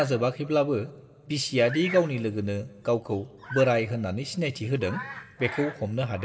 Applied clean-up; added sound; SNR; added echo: none; Bird vocalization, bird call, bird song; 15 dB; reverberation time 1.0 s.